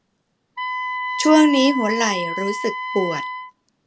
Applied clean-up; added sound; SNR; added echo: none; Wind instrument, woodwind instrument; 7 dB; none.